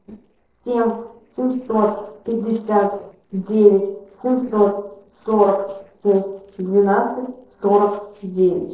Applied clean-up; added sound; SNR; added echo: neural separator model SepFormer DNS4.